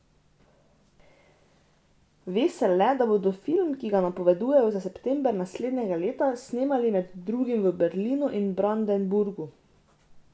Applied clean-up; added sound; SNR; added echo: none; none; none; none.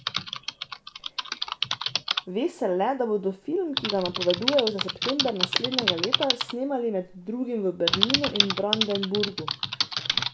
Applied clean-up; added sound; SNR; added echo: none; Typing; 1 dB; none.